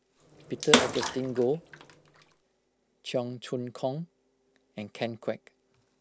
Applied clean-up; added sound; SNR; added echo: none; Bathtub (filling or washing) / Water / Splash, splatter; -3 dB; none.